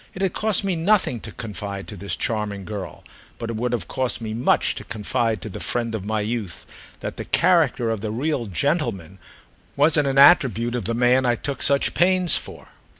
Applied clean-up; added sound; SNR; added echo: none; none; none; none.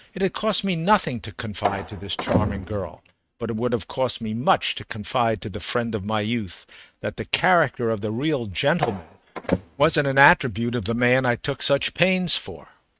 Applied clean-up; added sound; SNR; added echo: neural mask model RNNoise.